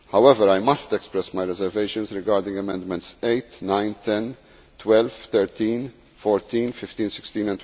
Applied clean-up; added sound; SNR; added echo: none; none; none; none.